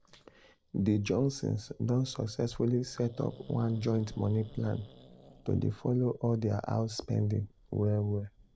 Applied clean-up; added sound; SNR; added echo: neural separator model SepFormer DNS4.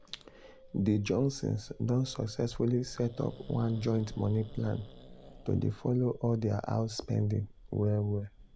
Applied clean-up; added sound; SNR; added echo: none; Growling; 18 dB; none.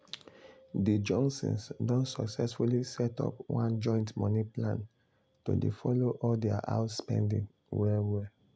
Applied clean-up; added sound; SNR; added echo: none; none; none; none.